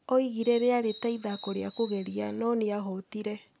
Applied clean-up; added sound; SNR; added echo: none; Bird; 17 dB; none.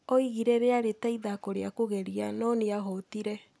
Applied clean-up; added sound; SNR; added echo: none; none; none; none.